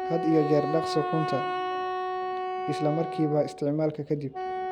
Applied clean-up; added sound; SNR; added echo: none; Wind instrument, woodwind instrument; 3 dB; none.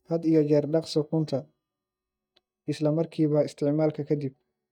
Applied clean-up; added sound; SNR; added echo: neural mask model DeepFilterNet 3.